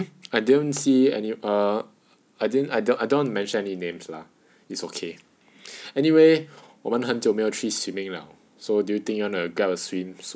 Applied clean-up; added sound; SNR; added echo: none; none; none; none.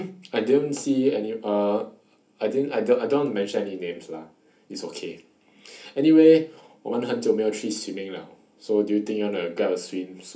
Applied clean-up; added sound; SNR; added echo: none; none; none; reverberation time 0.3 s.